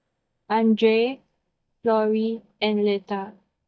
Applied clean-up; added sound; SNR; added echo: neural mask model DeepFilterNet 3.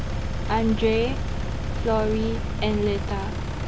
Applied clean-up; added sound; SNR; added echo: none; Engine; 0 dB; none.